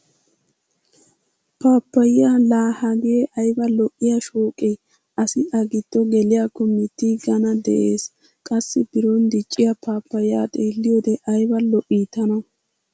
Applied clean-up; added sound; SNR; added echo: none; none; none; none.